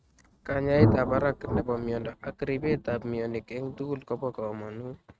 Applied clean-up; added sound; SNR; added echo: neural mask model RNNoise.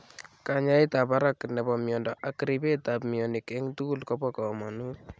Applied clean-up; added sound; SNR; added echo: none; none; none; none.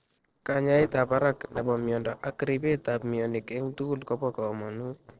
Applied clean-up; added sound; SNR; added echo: neural separator model SepFormer DNS4.